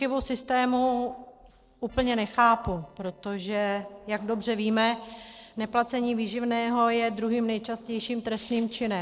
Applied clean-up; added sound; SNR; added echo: neural separator model SepFormer DNS4.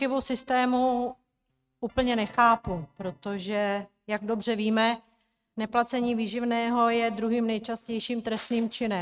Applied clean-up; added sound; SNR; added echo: neural mask model RNNoise.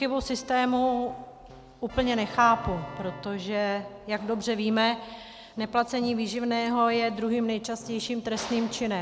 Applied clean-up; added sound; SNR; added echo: none; Keyboard (musical); 20 dB; none.